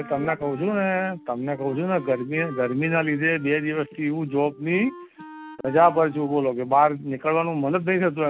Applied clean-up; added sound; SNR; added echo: none; Wind instrument, woodwind instrument; 20 dB; none.